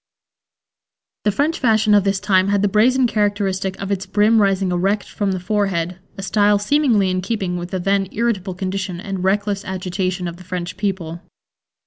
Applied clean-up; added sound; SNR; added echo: none; none; none; none.